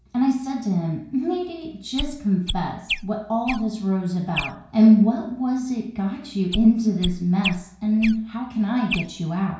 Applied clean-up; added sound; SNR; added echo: none; Chirp, tweet; 10 dB; reverberation time 0.6 s.